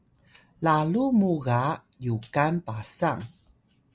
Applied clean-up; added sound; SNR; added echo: none; none; none; none.